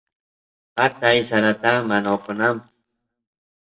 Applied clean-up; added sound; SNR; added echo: neural mask model DeepFilterNet 3.